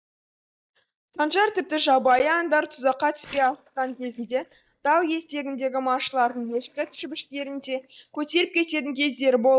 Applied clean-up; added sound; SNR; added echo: neural mask model DeepFilterNet 3.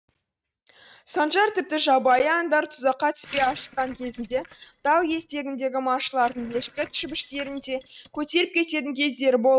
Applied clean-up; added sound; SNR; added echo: neural mask model RNNoise.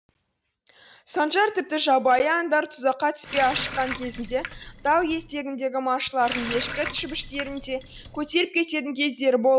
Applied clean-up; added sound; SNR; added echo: none; Water tap, faucet; 11 dB; none.